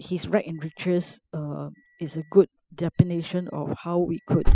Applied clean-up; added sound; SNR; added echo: classical method spectral subtraction.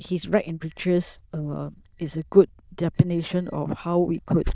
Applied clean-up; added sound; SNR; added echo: neural diffusion model UNIVERSE++.